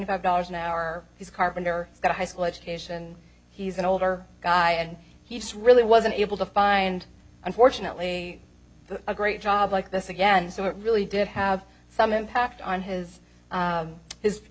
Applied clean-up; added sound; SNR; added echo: none; none; none; none.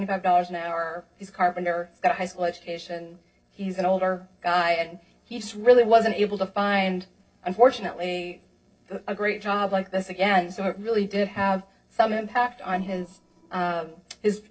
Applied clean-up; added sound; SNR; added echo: neural separator model SepFormer DNS4.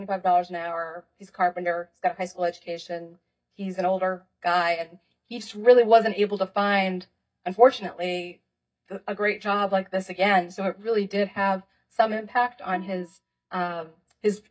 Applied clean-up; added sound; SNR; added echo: neural mask model DeepFilterNet 3.